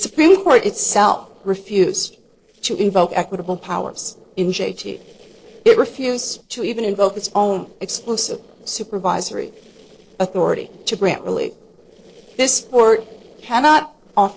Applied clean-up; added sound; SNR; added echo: neural separator model SepFormer DNS4.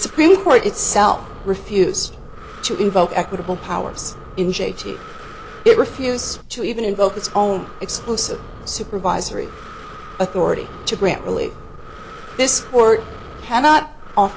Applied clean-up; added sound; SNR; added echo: none; Breathing; 15 dB; none.